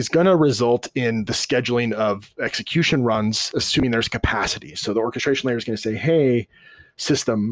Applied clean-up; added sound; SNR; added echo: none; none; none; none.